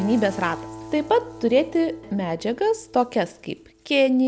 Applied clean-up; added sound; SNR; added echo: none; Acoustic guitar; 17 dB; none.